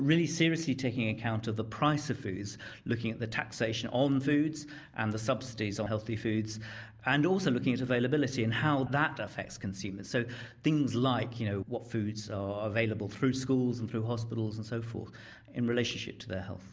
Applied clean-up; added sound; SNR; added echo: none; none; none; none.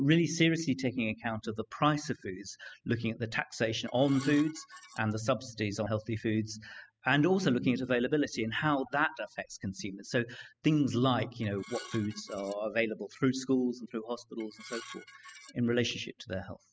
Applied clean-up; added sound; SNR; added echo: classical method spectral subtraction.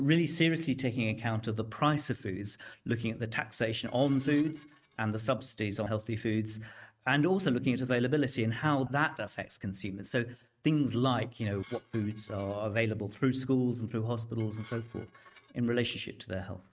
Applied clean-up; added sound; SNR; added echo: neural mask model RNNoise.